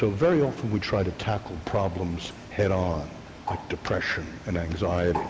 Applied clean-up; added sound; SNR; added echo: none; Bird; 13 dB; none.